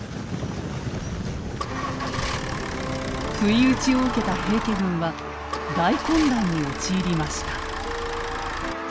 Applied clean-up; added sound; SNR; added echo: none; Idling / Engine starting / Motor vehicle (road); 7 dB; none.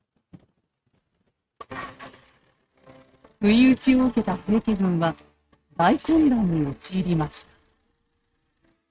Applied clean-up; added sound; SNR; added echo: neural mask model RNNoise.